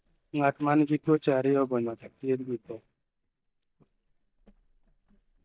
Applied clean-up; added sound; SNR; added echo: neural mask model DeepFilterNet 3.